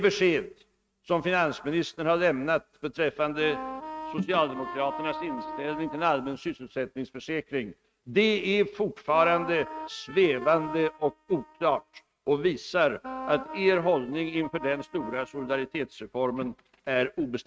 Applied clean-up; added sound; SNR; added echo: neural mask model RNNoise.